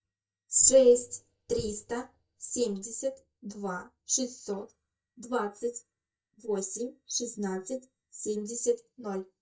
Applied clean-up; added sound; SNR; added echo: neural mask model DeepFilterNet 3.